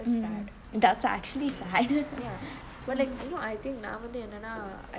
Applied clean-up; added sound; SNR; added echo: none; Car; 19 dB; none.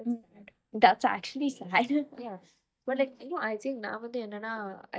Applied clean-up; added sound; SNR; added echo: neural mask model DeepFilterNet 3.